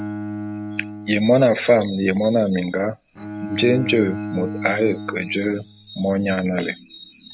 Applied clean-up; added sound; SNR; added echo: none; Bowed string instrument; 11 dB; none.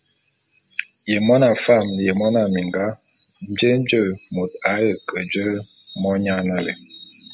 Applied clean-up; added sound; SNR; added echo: none; none; none; none.